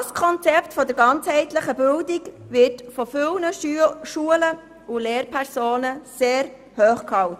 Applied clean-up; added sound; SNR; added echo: none; none; none; none.